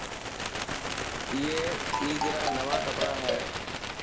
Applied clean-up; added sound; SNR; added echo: none; Marimba, xylophone + Bird; -3 dB; none.